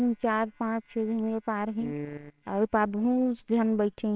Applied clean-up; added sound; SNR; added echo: neural separator model SepFormer WHAMR!.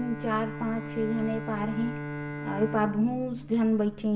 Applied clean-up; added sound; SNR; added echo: none; Bowed string instrument; 8 dB; reverberation time 0.9 s.